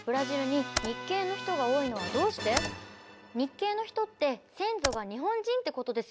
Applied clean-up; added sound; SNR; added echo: none; Computer keyboard; 10 dB; none.